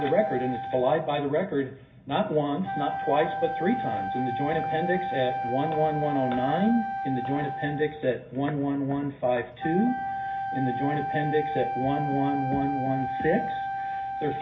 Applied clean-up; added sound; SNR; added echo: none; Wind instrument, woodwind instrument; 4 dB; reverberation time 0.4 s.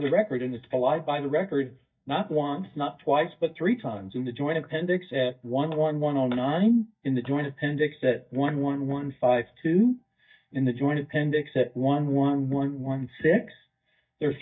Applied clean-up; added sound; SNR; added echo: neural mask model DeepFilterNet 3.